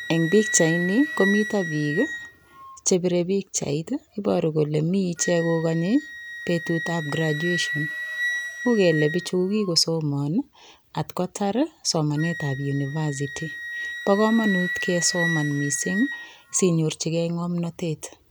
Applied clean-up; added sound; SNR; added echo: none; Wind instrument, woodwind instrument; 9 dB; none.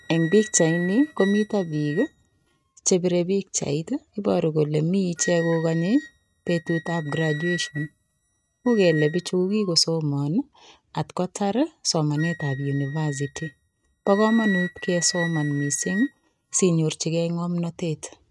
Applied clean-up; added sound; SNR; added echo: neural mask model RNNoise.